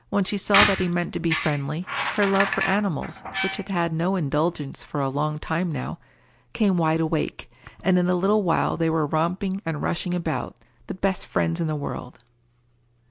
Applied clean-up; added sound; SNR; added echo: none; Squeak; 2 dB; none.